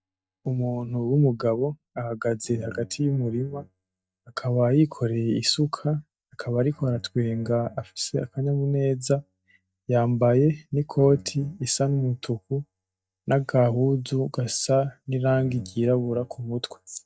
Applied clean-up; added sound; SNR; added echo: neural mask model DeepFilterNet 3.